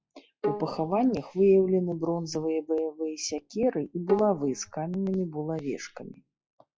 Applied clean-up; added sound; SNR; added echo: classical method log-MMSE.